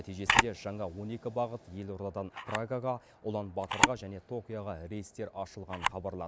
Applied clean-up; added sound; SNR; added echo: none; Camera; -2 dB; none.